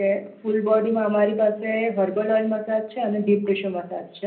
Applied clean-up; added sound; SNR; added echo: none; none; none; reverberation time 0.5 s.